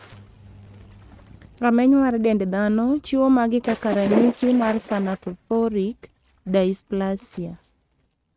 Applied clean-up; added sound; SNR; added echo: neural mask model RNNoise.